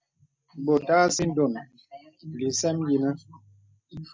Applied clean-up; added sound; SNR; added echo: none; none; none; none.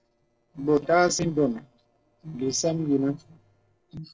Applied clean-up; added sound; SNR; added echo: neural separator model SepFormer DNS4.